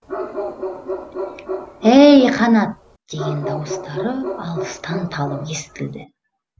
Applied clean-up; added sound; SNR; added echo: none; Bark; 10 dB; none.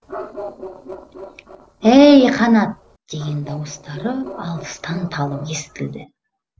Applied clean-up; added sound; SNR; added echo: neural separator model SepFormer DNS4.